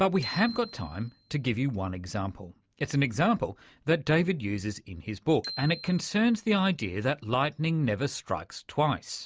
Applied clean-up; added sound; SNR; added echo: none; Bicycle bell; 18 dB; none.